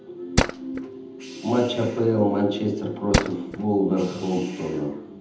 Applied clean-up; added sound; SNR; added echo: none; Tools; 5 dB; reverberation time 0.8 s.